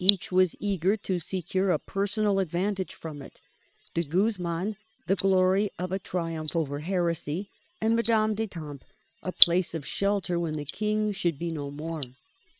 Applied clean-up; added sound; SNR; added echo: neural separator model SepFormer WHAM!.